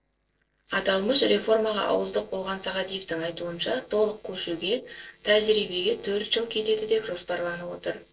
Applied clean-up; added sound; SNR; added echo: neural separator model SepFormer DNS4.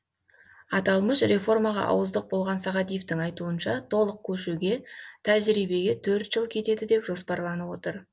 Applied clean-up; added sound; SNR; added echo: none; none; none; none.